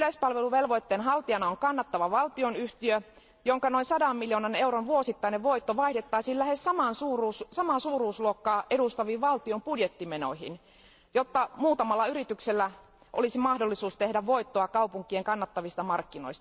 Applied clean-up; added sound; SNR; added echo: none; none; none; none.